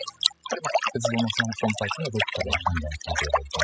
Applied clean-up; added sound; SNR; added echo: classical method spectral subtraction.